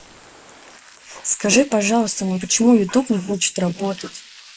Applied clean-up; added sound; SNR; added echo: neural mask model Resemble Enhance denoiser.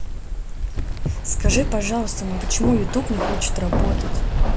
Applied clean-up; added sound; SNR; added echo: none; Keys jangling; -4 dB; none.